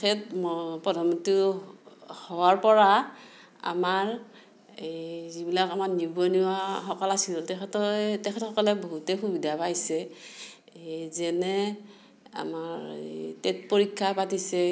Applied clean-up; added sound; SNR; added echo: none; none; none; none.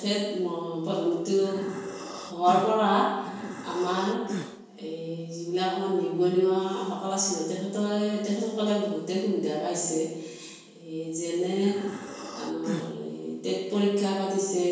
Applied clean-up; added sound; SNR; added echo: none; Breathing; 9 dB; reverberation time 1.0 s.